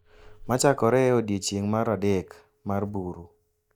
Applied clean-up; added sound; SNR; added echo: neural mask model DeepFilterNet 3.